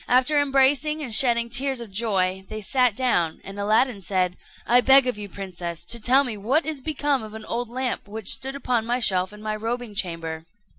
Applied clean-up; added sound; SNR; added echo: none; none; none; none.